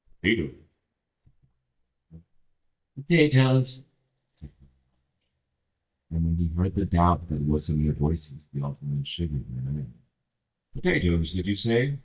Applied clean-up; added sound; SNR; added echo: neural mask model DeepFilterNet 3.